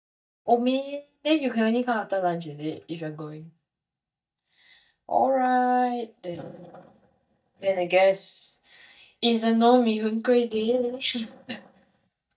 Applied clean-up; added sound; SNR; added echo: neural mask model DeepFilterNet 3.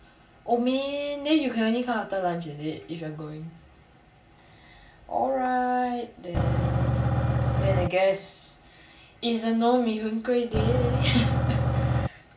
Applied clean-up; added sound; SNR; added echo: none; Engine / Truck / Car; -5 dB; reverberation time 0.2 s.